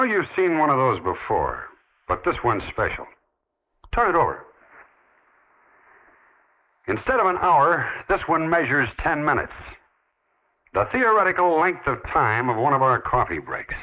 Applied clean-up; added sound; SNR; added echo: neural mask model Resemble Enhance denoiser.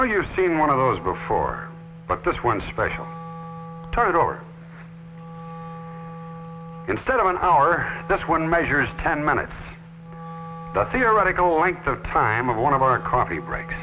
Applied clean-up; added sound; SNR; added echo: none; Wind instrument, woodwind instrument; 15 dB; none.